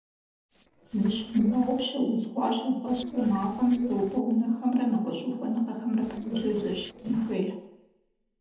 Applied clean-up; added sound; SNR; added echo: neural separator model SepFormer DNS4.